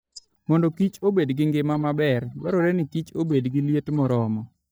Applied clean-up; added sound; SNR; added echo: neural mask model DeepFilterNet 3.